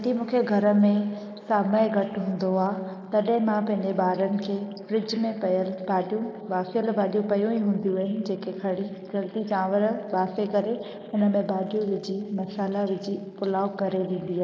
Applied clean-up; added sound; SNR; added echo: neural mask model Resemble Enhance denoiser.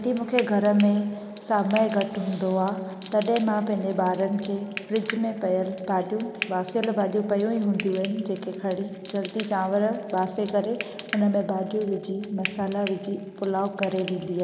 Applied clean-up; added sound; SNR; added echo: none; Frying (food); 15 dB; none.